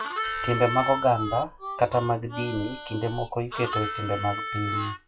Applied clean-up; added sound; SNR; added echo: classical method WPE with log-MMSE.